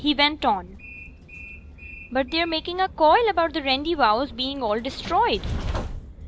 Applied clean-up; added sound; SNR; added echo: none; Train; 12 dB; none.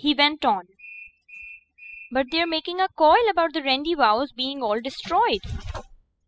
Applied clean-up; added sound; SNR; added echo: classical method spectral subtraction.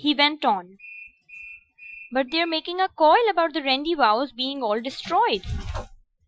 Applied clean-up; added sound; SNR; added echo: classical method Wiener filter.